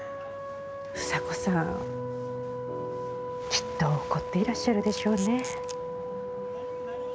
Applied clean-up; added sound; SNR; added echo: none; Camera; 15 dB; none.